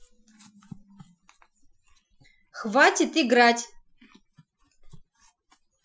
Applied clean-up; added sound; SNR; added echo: classical method Wiener filter.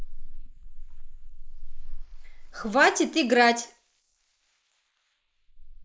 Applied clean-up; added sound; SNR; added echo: neural mask model Resemble Enhance denoiser.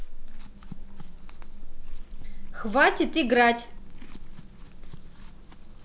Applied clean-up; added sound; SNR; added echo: none; Chewing, mastication / Livestock, farm animals, working animals; 3 dB; none.